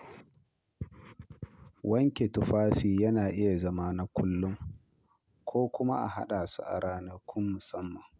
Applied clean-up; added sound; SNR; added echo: none; none; none; none.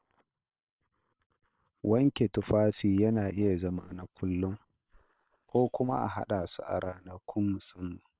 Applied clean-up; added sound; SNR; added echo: neural separator model SepFormer WHAM!.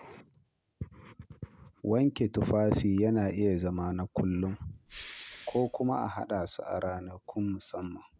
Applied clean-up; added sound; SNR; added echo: none; Respiratory sounds; 18 dB; none.